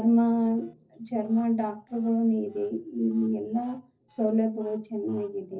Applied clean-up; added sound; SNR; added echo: neural separator model SepFormer DNS4.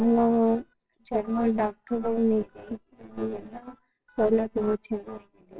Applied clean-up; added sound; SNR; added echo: neural separator model SepFormer WHAMR!.